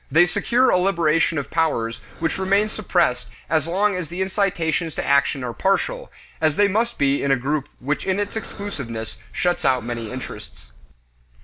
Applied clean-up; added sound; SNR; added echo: none; Breathing; 17 dB; none.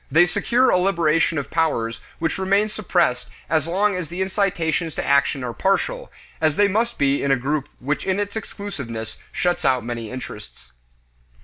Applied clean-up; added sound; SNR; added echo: none; none; none; none.